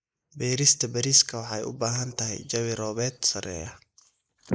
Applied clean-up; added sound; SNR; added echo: neural mask model Resemble Enhance denoiser.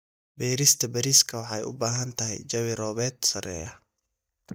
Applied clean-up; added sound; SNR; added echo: neural mask model DeepFilterNet 3.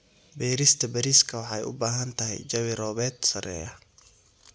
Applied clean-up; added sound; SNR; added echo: none; none; none; none.